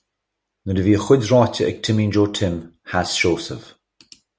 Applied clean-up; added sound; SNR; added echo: none; none; none; none.